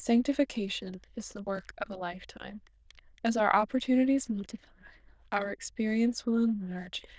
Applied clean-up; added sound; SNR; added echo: neural diffusion model UNIVERSE++.